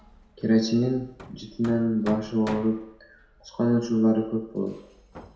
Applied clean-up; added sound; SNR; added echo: none; Hammer; 19 dB; reverberation time 0.6 s.